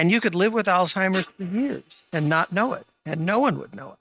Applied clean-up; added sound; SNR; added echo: neural mask model RNNoise.